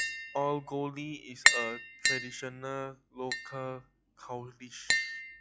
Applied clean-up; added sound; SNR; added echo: classical method log-MMSE.